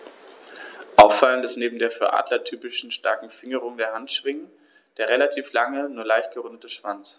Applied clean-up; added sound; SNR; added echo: none; none; none; none.